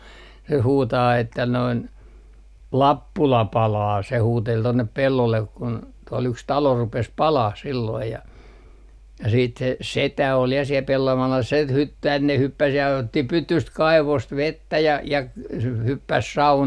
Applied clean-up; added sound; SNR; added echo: none; none; none; none.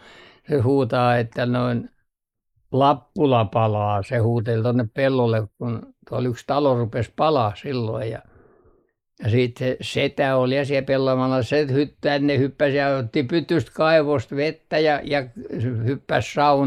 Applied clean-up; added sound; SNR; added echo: neural mask model Resemble Enhance denoiser.